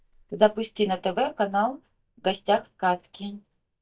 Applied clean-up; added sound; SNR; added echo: neural mask model DeepFilterNet 3.